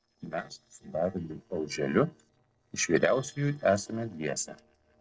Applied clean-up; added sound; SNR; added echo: neural separator model SepFormer DNS4.